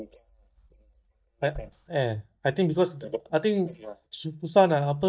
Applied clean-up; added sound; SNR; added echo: neural mask model DeepFilterNet 3.